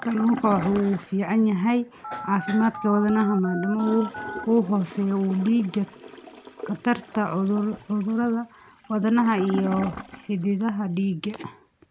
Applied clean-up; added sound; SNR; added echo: none; Telephone + Toilet flush / Gurgling; 14 dB; none.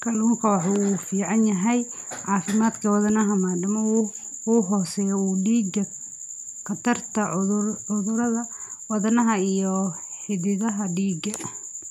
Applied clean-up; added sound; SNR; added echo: none; none; none; none.